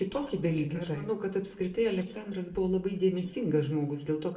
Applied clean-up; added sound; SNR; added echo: neural separator model SepFormer DNS4.